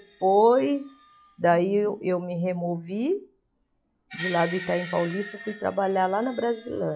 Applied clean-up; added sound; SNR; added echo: classical method log-MMSE.